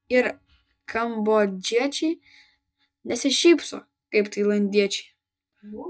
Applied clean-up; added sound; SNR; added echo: neural mask model DeepFilterNet 3.